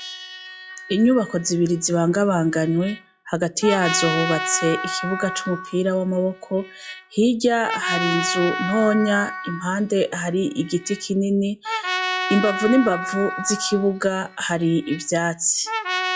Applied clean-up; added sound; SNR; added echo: classical method log-MMSE.